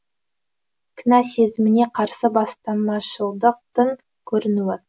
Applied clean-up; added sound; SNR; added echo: none; none; none; none.